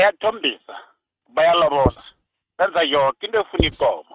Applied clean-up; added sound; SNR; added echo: neural mask model RNNoise.